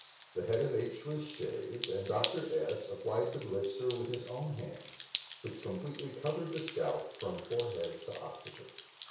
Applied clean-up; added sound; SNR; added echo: none; Drip; 3 dB; reverberation time 0.6 s.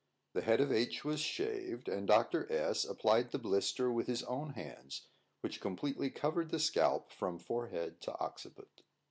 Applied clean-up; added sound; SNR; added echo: none; none; none; none.